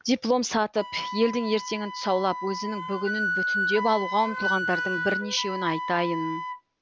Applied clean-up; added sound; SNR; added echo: none; Wind instrument, woodwind instrument; 4 dB; none.